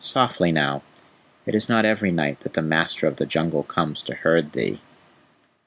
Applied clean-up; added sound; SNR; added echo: none; none; none; none.